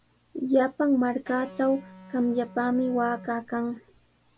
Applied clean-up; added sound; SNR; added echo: none; Electric guitar; 18 dB; none.